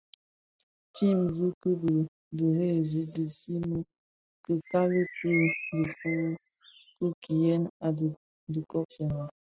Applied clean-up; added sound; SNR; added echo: classical method spectral subtraction.